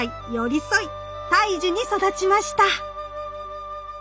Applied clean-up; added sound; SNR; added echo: none; none; none; none.